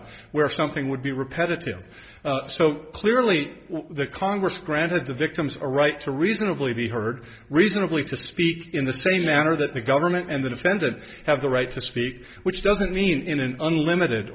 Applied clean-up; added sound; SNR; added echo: none; none; none; none.